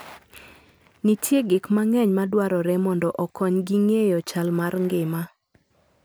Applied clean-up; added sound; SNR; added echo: none; none; none; none.